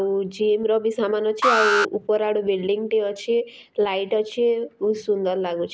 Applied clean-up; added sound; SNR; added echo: none; Alarm; 2 dB; none.